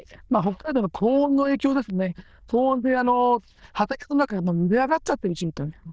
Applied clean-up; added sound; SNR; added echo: neural diffusion model UNIVERSE++.